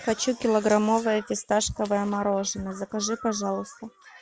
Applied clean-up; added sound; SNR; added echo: none; none; none; none.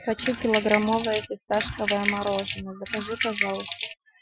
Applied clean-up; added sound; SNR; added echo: classical method Wiener filter.